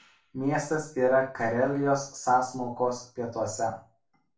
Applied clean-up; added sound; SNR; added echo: none; none; none; reverberation time 0.3 s.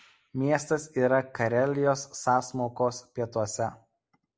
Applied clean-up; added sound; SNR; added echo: none; none; none; none.